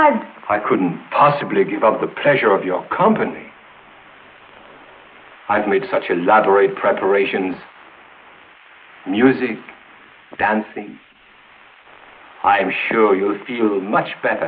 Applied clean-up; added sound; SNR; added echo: neural mask model Resemble Enhance denoiser.